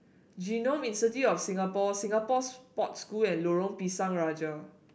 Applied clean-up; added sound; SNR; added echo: none; none; none; none.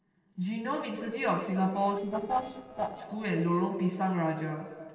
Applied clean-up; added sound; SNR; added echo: neural separator model SepFormer DNS4.